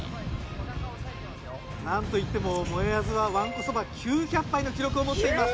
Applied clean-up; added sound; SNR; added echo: none; Thunder / Rain; 6 dB; none.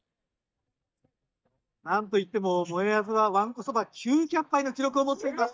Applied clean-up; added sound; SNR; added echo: neural mask model DeepFilterNet 3.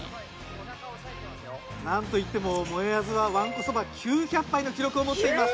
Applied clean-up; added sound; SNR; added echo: none; none; none; none.